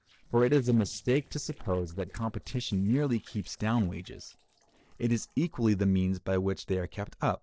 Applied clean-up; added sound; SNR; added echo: neural separator model SepFormer DNS4.